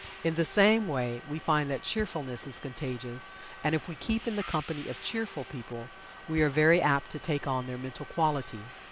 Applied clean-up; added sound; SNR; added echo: none; Subway, metro, underground + Thump, thud; 15 dB; none.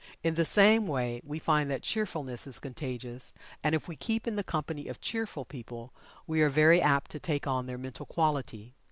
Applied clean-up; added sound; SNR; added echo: none; none; none; none.